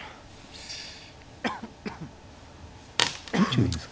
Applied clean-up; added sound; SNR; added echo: none; Cough; 7 dB; none.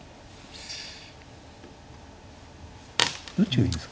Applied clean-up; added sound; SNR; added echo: none; none; none; none.